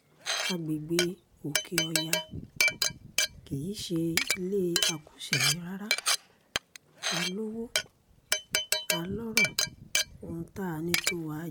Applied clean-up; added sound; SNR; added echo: none; Glass; -4 dB; none.